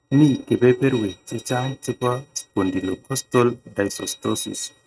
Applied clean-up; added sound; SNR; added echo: neural mask model RNNoise.